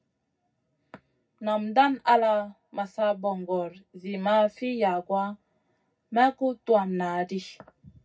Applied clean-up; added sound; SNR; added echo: none; none; none; reverberation time 0.4 s.